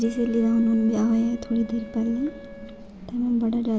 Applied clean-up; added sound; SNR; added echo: none; Wind instrument, woodwind instrument; 20 dB; none.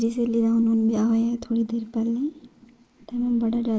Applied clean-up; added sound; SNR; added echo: neural mask model Resemble Enhance denoiser.